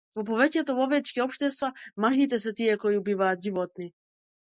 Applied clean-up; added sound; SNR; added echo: none; none; none; none.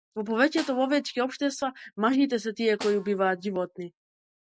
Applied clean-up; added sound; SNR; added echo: none; Snare drum; 19 dB; none.